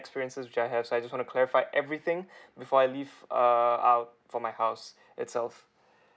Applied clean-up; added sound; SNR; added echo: none; none; none; none.